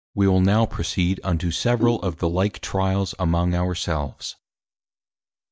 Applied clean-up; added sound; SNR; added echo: neural mask model DeepFilterNet 3.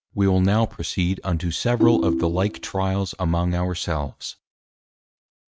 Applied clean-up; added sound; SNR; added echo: neural mask model RNNoise.